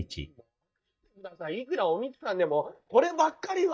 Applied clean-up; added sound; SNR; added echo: neural mask model DeepFilterNet 3.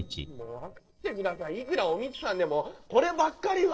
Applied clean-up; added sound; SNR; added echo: neural separator model SepFormer DNS4.